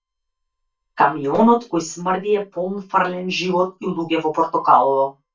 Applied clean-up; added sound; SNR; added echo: neural mask model DeepFilterNet 3.